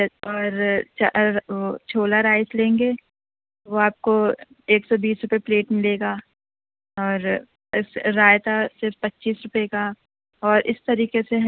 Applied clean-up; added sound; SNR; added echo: none; none; none; none.